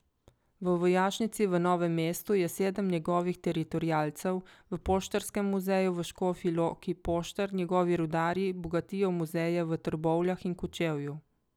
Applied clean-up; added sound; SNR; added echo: none; none; none; none.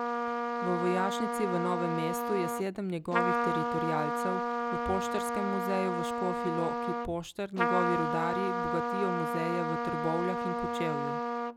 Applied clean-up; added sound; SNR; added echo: none; Trumpet; -2 dB; none.